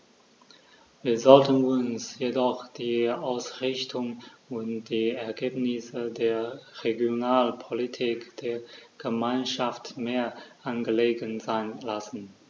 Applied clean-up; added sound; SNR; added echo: none; none; none; none.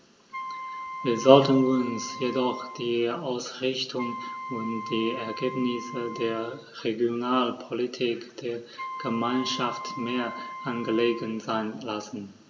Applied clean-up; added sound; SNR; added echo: none; Wind instrument, woodwind instrument; 11 dB; reverberation time 1.3 s.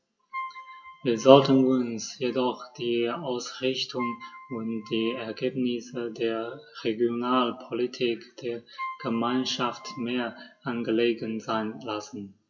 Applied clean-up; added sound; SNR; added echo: classical method WPE with log-MMSE.